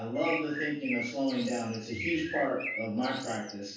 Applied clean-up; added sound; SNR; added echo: none; Bird; 7 dB; reverberation time 0.7 s.